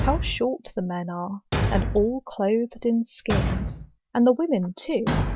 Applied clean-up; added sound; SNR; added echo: none; Thump, thud; 4 dB; none.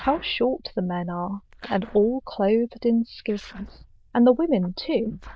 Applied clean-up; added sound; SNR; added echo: neural diffusion model UNIVERSE++.